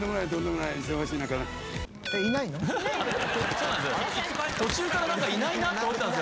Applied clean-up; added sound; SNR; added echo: none; Crumpling, crinkling; 12 dB; none.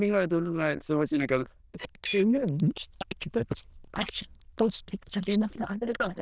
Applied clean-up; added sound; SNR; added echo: neural diffusion model UNIVERSE++.